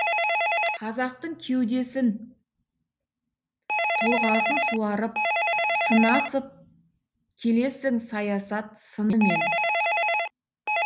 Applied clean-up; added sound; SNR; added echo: none; Telephone; 0 dB; none.